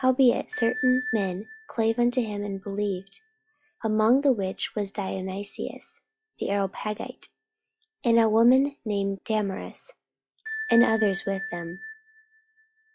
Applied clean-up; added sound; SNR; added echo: classical method log-MMSE.